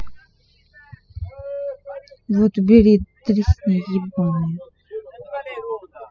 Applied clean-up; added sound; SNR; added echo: classical method spectral subtraction.